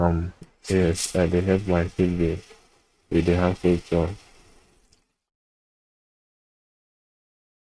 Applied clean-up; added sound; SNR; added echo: neural mask model RNNoise.